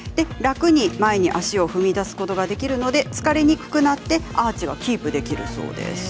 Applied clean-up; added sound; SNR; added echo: none; Keyboard (musical); 16 dB; none.